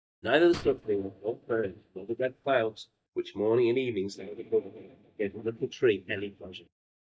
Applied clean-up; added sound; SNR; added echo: neural mask model DeepFilterNet 3.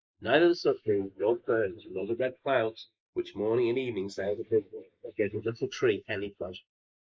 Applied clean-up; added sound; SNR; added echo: neural mask model Resemble Enhance denoiser.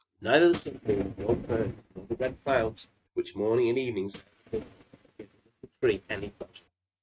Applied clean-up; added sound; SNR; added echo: neural mask model RNNoise.